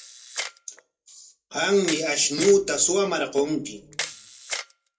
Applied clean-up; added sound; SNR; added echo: none; Camera; 12 dB; reverberation time 0.2 s.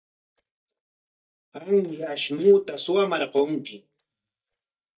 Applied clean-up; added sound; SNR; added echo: neural mask model DeepFilterNet 3.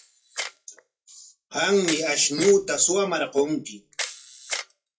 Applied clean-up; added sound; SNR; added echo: classical method WPE with log-MMSE.